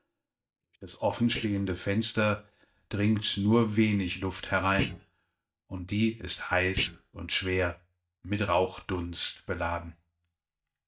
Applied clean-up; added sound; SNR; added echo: neural mask model DeepFilterNet 3.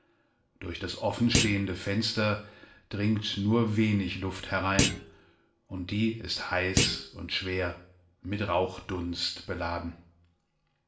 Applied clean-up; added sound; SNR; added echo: none; Thump, thud; 3 dB; reverberation time 0.5 s.